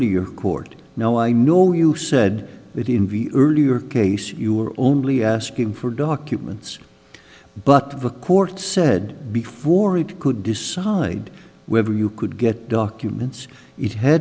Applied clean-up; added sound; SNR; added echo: none; none; none; none.